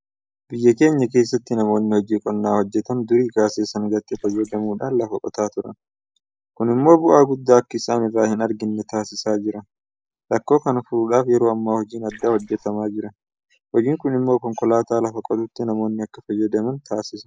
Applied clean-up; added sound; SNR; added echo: neural mask model Resemble Enhance denoiser.